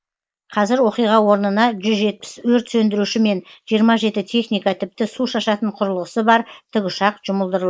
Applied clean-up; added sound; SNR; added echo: neural mask model Resemble Enhance denoiser.